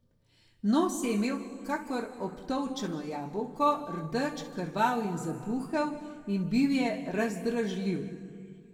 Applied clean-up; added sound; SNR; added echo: none; none; none; reverberation time 1.6 s.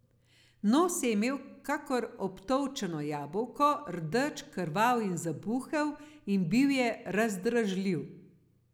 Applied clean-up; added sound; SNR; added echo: none; none; none; none.